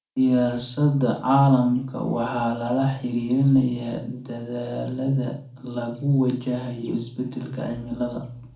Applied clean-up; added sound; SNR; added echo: none; none; none; reverberation time 0.4 s.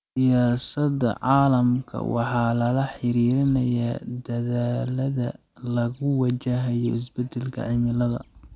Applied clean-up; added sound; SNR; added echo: none; none; none; none.